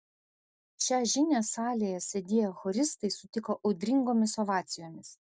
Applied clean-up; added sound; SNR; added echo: none; none; none; none.